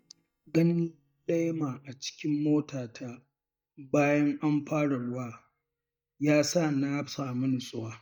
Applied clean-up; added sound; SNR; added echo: neural mask model DeepFilterNet 3.